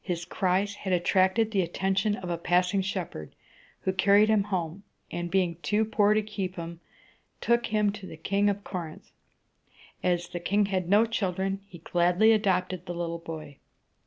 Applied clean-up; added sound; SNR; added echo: none; none; none; none.